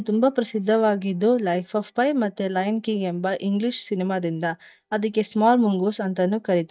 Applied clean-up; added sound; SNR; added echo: neural mask model DeepFilterNet 3.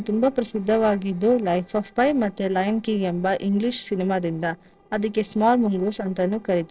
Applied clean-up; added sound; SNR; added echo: neural separator model SepFormer DNS4.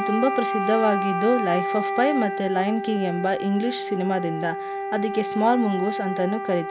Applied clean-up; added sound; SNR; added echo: none; Wind instrument, woodwind instrument; 4 dB; none.